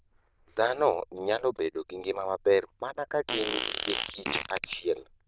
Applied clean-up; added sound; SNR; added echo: neural diffusion model UNIVERSE++.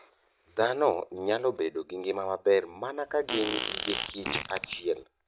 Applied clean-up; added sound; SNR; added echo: none; Fart; 5 dB; none.